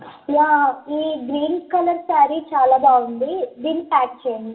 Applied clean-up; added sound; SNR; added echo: none; none; none; reverberation time 0.7 s.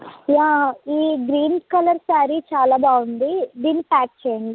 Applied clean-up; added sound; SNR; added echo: none; none; none; none.